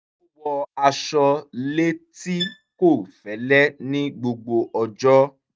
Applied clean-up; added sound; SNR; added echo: neural mask model RNNoise.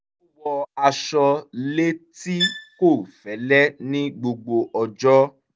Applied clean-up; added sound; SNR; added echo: none; Bowed string instrument; 7 dB; none.